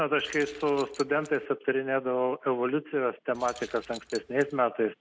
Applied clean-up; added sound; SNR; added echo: none; Keys jangling; 19 dB; none.